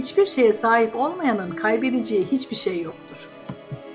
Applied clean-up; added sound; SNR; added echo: none; Musical instrument; 15 dB; none.